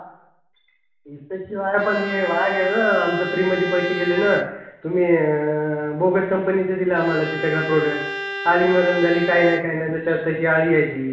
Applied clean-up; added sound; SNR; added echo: none; Bowed string instrument; 8 dB; reverberation time 0.8 s.